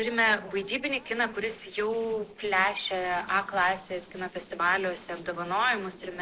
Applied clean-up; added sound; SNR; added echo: neural separator model SepFormer DNS4.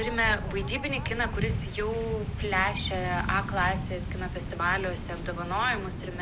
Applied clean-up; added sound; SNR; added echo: none; Waves, surf; 3 dB; none.